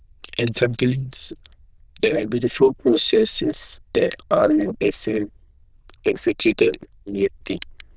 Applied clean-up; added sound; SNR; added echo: neural diffusion model UNIVERSE++.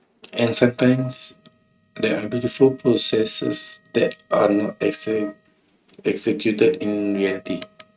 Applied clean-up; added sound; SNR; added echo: neural mask model RNNoise.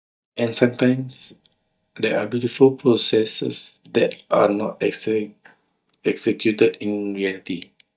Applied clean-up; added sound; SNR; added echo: neural mask model DeepFilterNet 3.